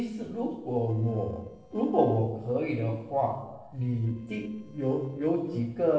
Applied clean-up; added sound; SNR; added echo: neural separator model SepFormer DNS4.